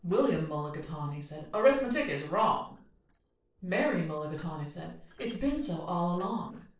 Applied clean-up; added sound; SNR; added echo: neural separator model SepFormer DNS4.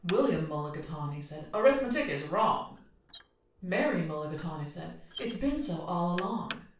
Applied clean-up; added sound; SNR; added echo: none; Knock; 19 dB; reverberation time 0.4 s.